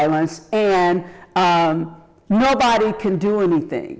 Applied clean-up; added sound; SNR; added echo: none; none; none; none.